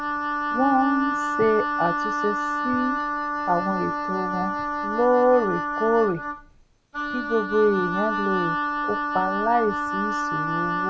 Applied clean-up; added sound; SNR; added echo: none; Wind instrument, woodwind instrument; 1 dB; none.